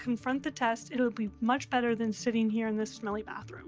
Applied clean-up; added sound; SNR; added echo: none; none; none; none.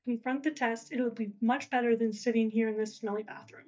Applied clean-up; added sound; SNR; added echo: neural mask model DeepFilterNet 3.